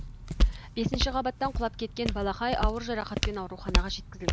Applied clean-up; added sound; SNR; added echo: none; Walk, footsteps; -2 dB; none.